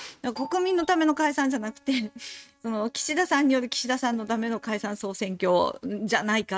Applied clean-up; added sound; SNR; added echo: neural mask model RNNoise.